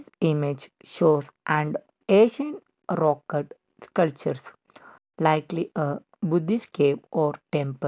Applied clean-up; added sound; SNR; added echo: none; none; none; none.